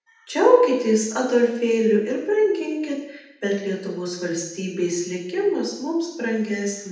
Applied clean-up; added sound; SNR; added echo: none; none; none; reverberation time 0.8 s.